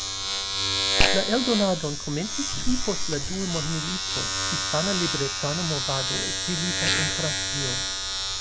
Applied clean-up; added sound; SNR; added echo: none; Domestic sounds, home sounds; -3 dB; none.